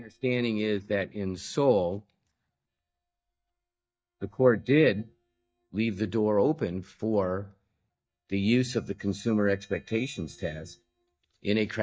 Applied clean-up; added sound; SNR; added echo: neural mask model DeepFilterNet 3.